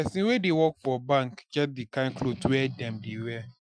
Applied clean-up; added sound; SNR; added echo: classical method Wiener filter.